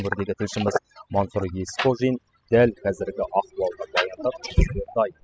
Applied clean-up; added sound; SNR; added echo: classical method spectral subtraction.